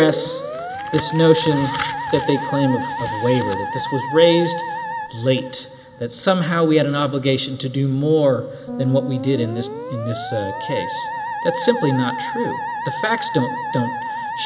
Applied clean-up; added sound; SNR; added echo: none; Musical instrument; 8 dB; none.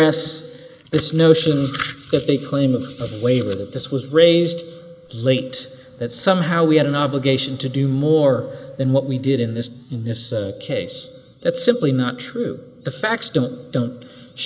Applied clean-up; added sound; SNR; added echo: neural mask model Resemble Enhance denoiser.